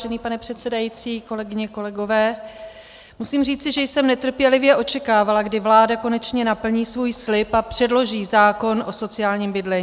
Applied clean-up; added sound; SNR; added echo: none; none; none; none.